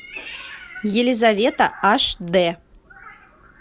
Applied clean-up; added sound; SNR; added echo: none; Meow; 19 dB; none.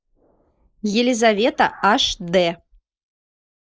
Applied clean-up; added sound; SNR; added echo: neural mask model Resemble Enhance denoiser.